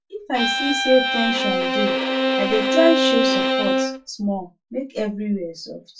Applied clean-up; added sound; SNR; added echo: none; Bowed string instrument; -3 dB; reverberation time 0.2 s.